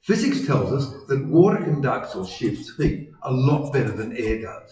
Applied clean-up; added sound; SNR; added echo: classical method WPE with log-MMSE.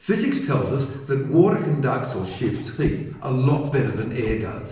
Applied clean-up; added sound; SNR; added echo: none; Zipper (clothing); 16 dB; reverberation time 0.9 s.